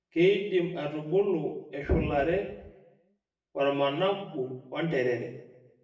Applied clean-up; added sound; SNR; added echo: none; none; none; reverberation time 0.8 s.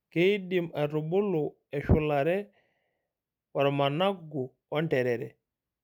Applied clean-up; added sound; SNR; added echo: none; none; none; none.